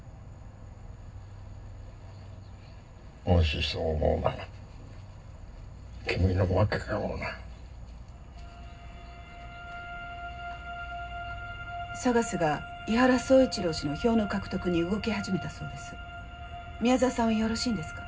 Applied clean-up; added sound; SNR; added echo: none; Insect; 14 dB; reverberation time 0.4 s.